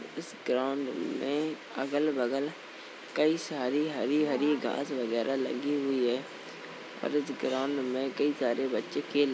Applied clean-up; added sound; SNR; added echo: none; none; none; none.